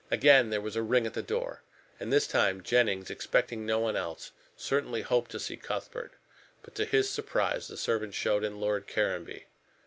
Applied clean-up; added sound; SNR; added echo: none; none; none; none.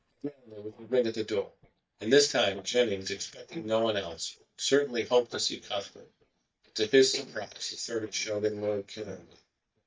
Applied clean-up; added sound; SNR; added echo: neural mask model DeepFilterNet 3.